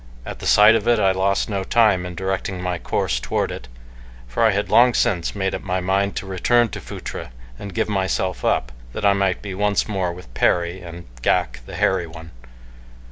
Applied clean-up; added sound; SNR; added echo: none; none; none; none.